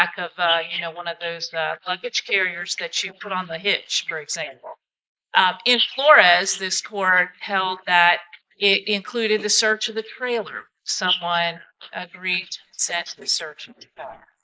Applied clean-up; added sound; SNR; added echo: neural mask model Resemble Enhance denoiser.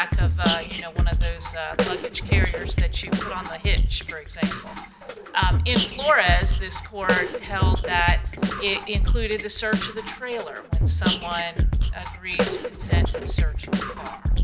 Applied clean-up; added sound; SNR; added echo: none; Drum kit; -5 dB; none.